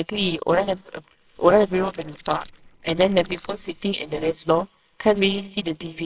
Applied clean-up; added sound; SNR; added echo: neural separator model SepFormer WHAMR!.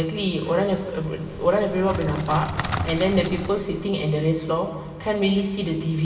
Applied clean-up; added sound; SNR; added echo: none; Crackle; 8 dB; reverberation time 2.0 s.